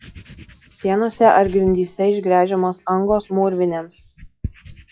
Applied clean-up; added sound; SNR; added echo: classical method log-MMSE.